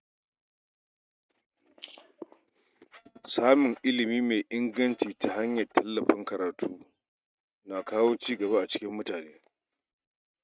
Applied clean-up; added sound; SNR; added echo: neural mask model RNNoise.